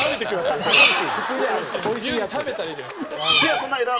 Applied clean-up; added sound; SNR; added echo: none; Bird vocalization, bird call, bird song; 0 dB; none.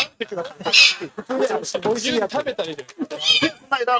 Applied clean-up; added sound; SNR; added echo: neural mask model RNNoise.